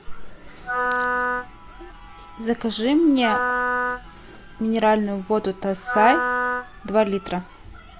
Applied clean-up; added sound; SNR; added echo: none; Wind instrument, woodwind instrument; 3 dB; none.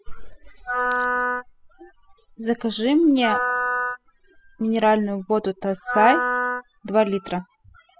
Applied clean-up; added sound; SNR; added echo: classical method spectral subtraction.